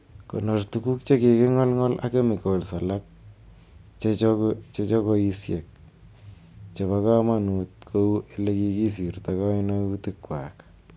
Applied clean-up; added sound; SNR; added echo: none; none; none; none.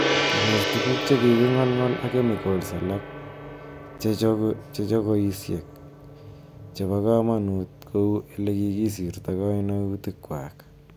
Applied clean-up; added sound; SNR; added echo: none; Gong; 7 dB; none.